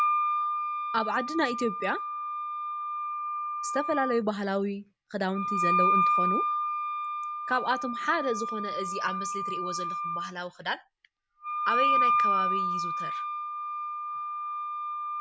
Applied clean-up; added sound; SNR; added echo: none; Wind instrument, woodwind instrument; -4 dB; none.